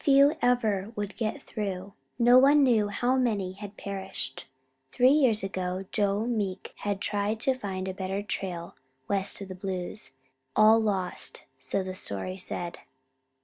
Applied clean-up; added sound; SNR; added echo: none; none; none; none.